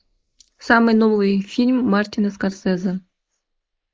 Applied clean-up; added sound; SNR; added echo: neural mask model Resemble Enhance denoiser.